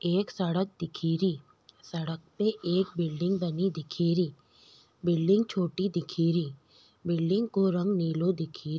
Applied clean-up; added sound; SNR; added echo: none; none; none; none.